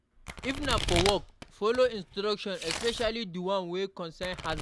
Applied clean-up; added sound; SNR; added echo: none; Domestic sounds, home sounds; 6 dB; none.